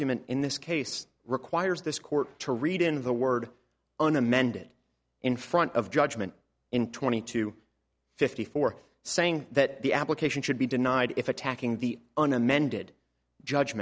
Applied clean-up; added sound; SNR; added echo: none; none; none; none.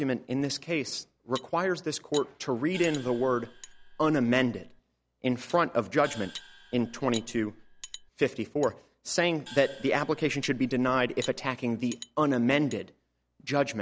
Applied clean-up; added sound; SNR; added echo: none; Gong + Cutlery, silverware; 19 dB; none.